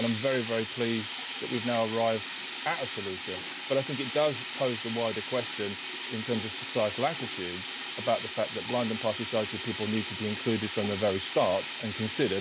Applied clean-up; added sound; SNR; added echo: none; Sink (filling or washing); 1 dB; none.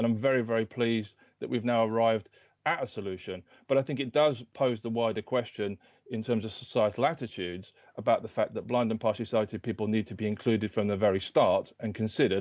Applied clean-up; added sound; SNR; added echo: none; none; none; none.